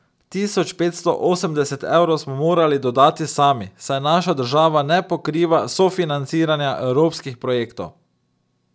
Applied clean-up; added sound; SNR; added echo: none; none; none; none.